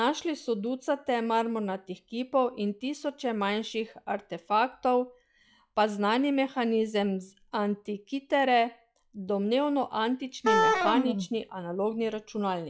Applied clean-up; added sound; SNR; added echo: classical method log-MMSE.